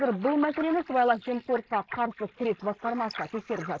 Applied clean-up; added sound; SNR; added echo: neural mask model Resemble Enhance denoiser.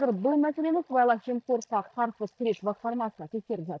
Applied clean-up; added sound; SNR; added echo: neural mask model DeepFilterNet 3.